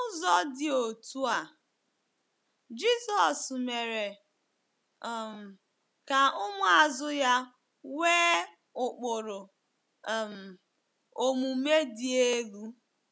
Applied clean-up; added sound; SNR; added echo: none; none; none; none.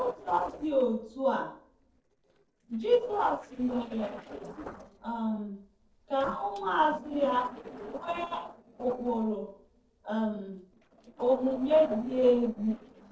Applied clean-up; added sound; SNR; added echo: neural separator model SepFormer DNS4.